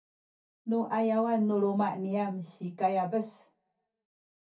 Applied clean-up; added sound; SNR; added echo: none; none; none; reverberation time 0.3 s.